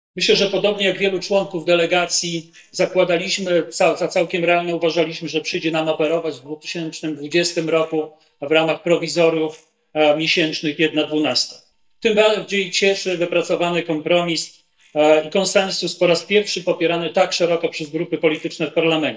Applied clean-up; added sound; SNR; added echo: neural mask model DeepFilterNet 3.